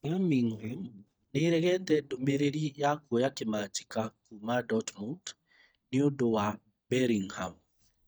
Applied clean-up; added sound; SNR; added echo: neural mask model DeepFilterNet 3.